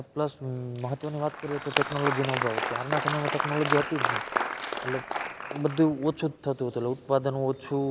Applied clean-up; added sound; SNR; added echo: none; Applause; 4 dB; none.